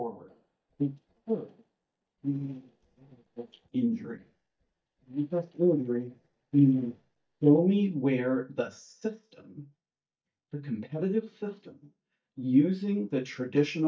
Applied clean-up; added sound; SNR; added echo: neural mask model DeepFilterNet 3.